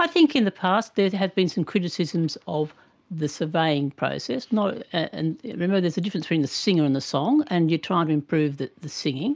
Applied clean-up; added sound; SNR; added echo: none; none; none; none.